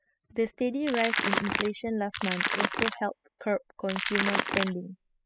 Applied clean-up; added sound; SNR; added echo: classical method spectral subtraction.